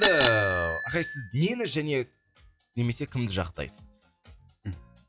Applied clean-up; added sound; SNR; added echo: classical method log-MMSE.